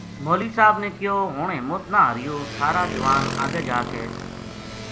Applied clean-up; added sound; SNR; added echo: none; Motorcycle; 9 dB; none.